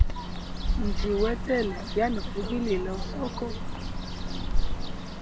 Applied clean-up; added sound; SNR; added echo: none; Bird; -3 dB; none.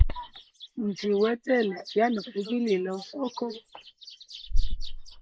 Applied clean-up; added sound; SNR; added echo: neural mask model Resemble Enhance denoiser.